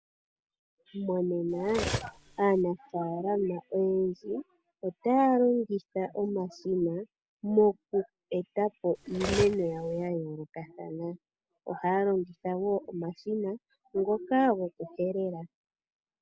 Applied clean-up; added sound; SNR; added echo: none; Cutlery, silverware; 6 dB; none.